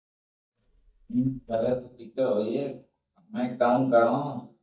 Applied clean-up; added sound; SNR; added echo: neural mask model DeepFilterNet 3.